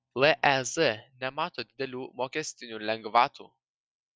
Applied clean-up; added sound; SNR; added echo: none; none; none; none.